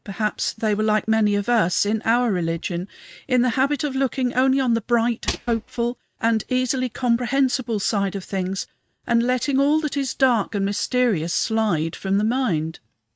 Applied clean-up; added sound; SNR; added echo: neural mask model RNNoise.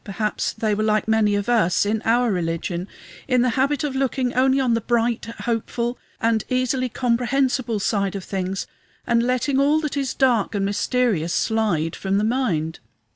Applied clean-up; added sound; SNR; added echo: none; none; none; none.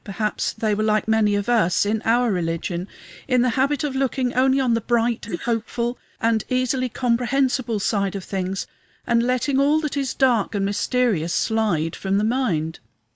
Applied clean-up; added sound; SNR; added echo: neural mask model Resemble Enhance denoiser.